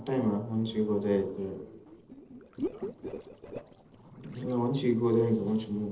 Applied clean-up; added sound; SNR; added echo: neural separator model SepFormer DNS4.